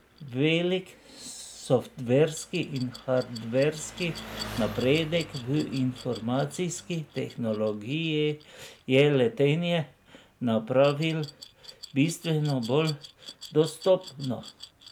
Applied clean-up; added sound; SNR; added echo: none; Glass + Engine; 18 dB; none.